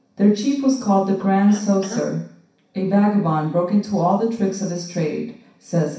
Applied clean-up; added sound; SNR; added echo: none; Cough; 14 dB; reverberation time 0.6 s.